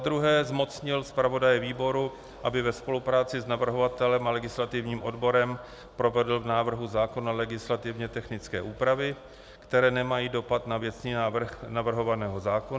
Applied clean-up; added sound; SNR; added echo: none; none; none; none.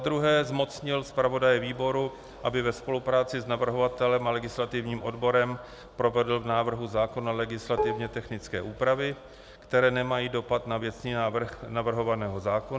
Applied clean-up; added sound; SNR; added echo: none; Dishes, pots, and pans; 6 dB; none.